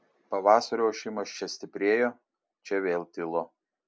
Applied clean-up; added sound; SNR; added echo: none; none; none; none.